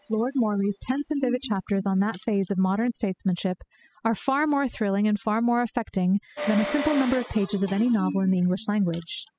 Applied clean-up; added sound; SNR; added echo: classical method spectral subtraction.